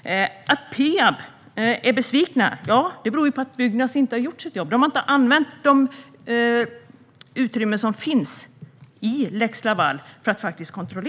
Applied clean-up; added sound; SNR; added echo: none; none; none; none.